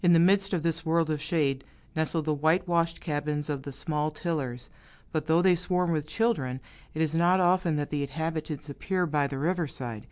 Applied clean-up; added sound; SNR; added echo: none; none; none; none.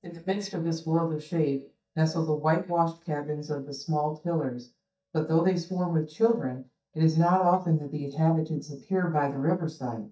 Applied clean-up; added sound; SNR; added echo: neural mask model DeepFilterNet 3.